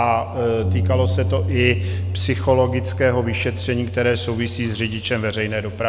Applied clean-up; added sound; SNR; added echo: none; Bass guitar; 3 dB; none.